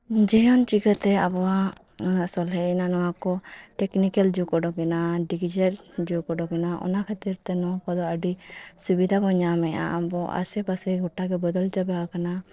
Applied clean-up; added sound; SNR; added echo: neural separator model SepFormer DNS4.